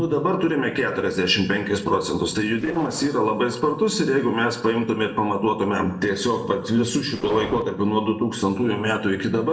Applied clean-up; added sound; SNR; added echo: neural separator model SepFormer DNS4.